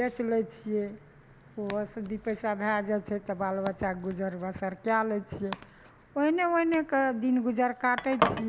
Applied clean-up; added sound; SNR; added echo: none; Domestic sounds, home sounds; 10 dB; none.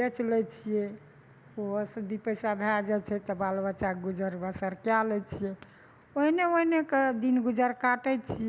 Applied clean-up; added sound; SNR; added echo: none; none; none; none.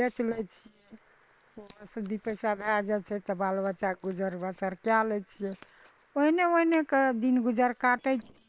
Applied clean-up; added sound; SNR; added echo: neural separator model SepFormer WHAM!.